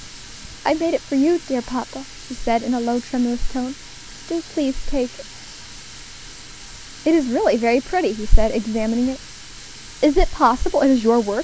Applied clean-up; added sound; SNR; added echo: none; Water tap, faucet; 18 dB; none.